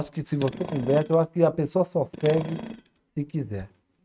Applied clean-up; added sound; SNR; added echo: neural mask model RNNoise.